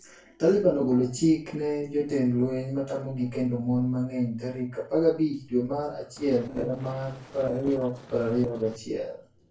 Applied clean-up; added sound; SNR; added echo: neural separator model SepFormer DNS4.